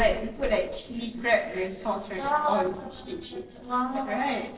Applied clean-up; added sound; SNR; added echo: neural separator model SepFormer DNS4.